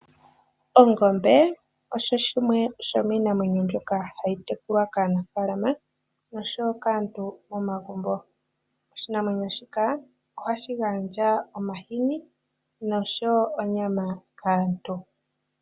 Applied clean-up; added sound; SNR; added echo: none; none; none; none.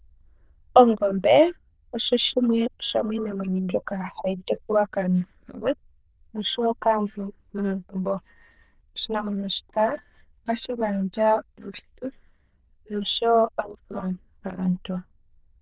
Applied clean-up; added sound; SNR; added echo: neural diffusion model UNIVERSE++.